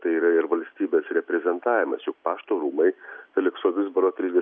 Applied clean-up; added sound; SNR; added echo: none; none; none; none.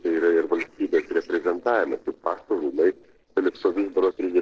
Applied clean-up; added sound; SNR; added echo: neural separator model SepFormer DNS4.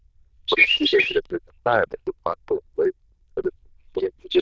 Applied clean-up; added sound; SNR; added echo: neural diffusion model UNIVERSE++.